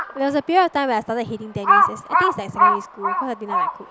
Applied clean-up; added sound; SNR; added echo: none; Crow; -3 dB; none.